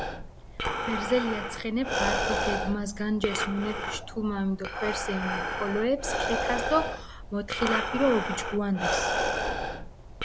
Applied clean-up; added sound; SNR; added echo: none; Breathing; 0 dB; none.